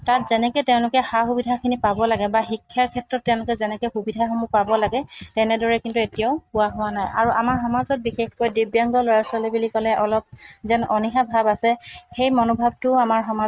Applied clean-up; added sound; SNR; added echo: neural mask model RNNoise.